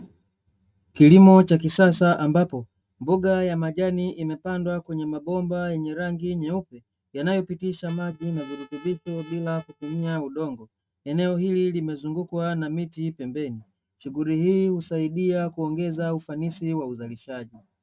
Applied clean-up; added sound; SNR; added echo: neural mask model RNNoise.